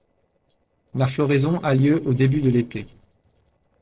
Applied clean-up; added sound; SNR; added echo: neural separator model SepFormer DNS4.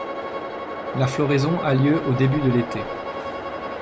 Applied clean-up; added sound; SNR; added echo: none; Bowed string instrument + Train; 7 dB; none.